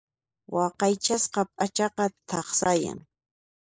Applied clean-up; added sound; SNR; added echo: neural mask model Resemble Enhance denoiser.